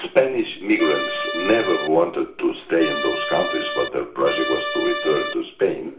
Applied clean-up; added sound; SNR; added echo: none; Accordion; 3 dB; reverberation time 0.4 s.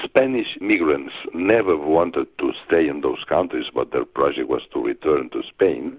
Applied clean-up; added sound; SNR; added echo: none; none; none; none.